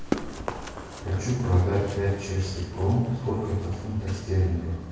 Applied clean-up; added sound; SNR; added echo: none; Run; 10 dB; reverberation time 1.3 s.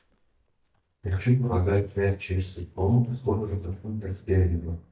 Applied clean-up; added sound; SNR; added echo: neural mask model DeepFilterNet 3.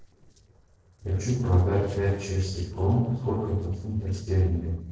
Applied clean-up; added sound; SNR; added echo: neural separator model SepFormer DNS4.